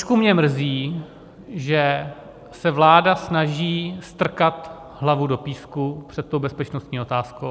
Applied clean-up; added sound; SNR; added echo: none; none; none; none.